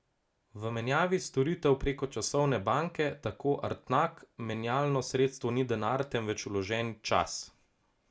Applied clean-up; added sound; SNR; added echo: none; none; none; none.